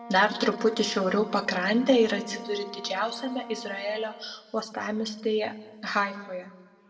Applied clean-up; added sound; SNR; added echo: none; Wind instrument, woodwind instrument; 17 dB; reverberation time 1.0 s.